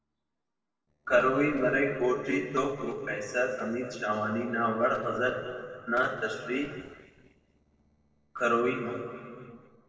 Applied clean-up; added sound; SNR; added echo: neural separator model SepFormer DNS4.